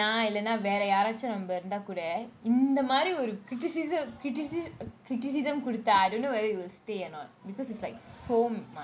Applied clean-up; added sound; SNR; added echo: none; none; none; none.